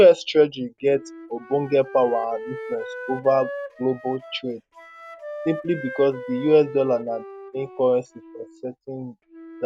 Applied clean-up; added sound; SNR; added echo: none; Wind instrument, woodwind instrument; 14 dB; none.